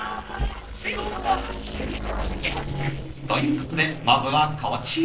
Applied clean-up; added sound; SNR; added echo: neural separator model SepFormer DNS4.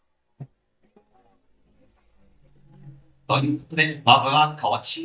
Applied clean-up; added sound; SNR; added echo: neural mask model DeepFilterNet 3.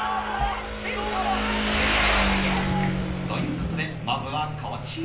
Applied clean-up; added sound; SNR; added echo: none; Motorcycle; -3 dB; reverberation time 0.6 s.